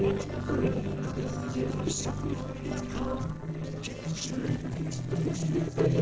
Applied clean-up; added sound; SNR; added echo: neural separator model SepFormer DNS4.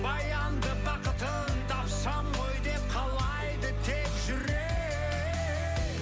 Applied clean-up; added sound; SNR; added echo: none; none; none; none.